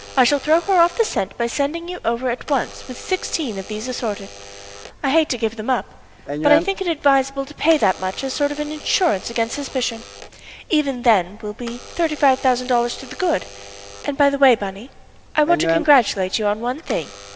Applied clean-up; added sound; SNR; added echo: none; Alarm / Door; 12 dB; none.